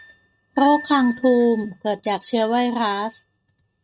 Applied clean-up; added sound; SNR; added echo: neural mask model RNNoise.